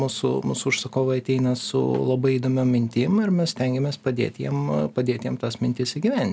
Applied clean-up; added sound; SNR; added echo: none; none; none; none.